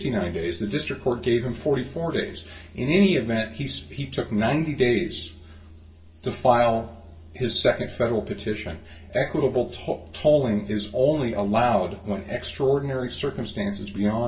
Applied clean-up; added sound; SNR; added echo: none; none; none; reverberation time 0.2 s.